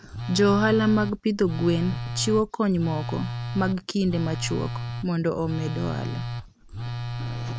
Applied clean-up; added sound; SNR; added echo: none; Telephone; 6 dB; none.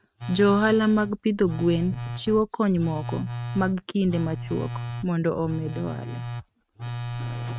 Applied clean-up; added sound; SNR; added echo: neural mask model RNNoise.